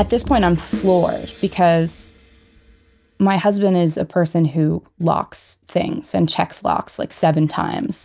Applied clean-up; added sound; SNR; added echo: none; none; none; none.